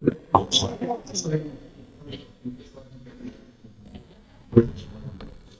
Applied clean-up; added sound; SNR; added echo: neural mask model DeepFilterNet 3.